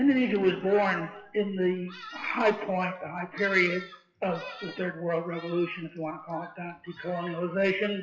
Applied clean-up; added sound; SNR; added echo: classical method WPE with log-MMSE.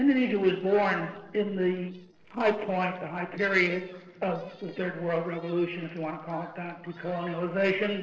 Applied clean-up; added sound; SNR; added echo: neural separator model SepFormer DNS4.